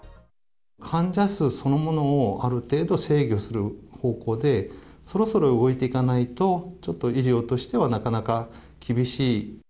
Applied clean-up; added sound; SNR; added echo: none; none; none; none.